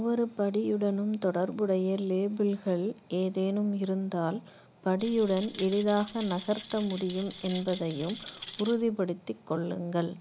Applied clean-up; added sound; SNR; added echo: none; Rattle; 15 dB; none.